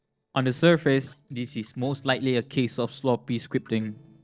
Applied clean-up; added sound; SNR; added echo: neural separator model SepFormer DNS4.